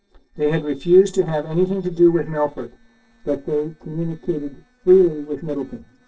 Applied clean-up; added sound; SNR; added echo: neural separator model SepFormer DNS4.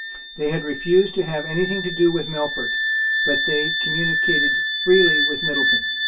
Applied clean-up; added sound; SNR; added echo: none; Wind instrument, woodwind instrument; -1 dB; reverberation time 0.1 s.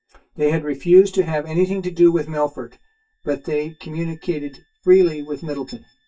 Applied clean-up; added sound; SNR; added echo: neural mask model DeepFilterNet 3.